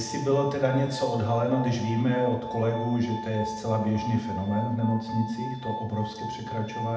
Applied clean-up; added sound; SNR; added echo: none; Glass; 10 dB; reverberation time 0.8 s.